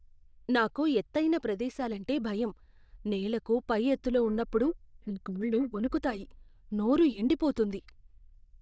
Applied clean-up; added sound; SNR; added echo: neural diffusion model UNIVERSE++.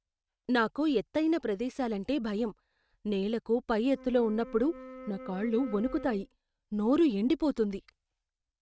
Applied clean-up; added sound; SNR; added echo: neural mask model RNNoise.